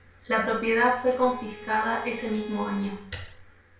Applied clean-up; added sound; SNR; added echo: none; Bowed string instrument; 17 dB; reverberation time 0.5 s.